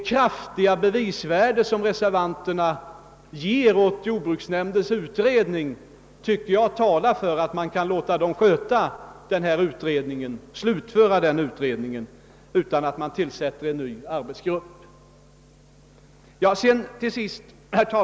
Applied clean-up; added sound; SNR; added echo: none; none; none; none.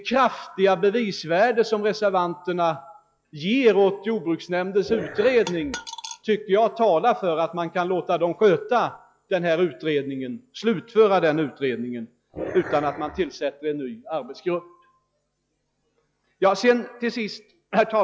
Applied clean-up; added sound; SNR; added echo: classical method log-MMSE.